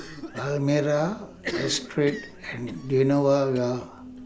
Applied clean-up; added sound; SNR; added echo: none; Cough; 14 dB; none.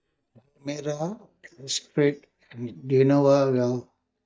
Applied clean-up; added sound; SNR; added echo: neural mask model DeepFilterNet 3.